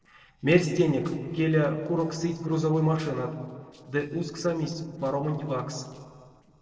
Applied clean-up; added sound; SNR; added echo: neural separator model SepFormer DNS4.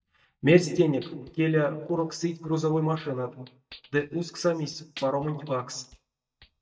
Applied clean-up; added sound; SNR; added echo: neural mask model DeepFilterNet 3.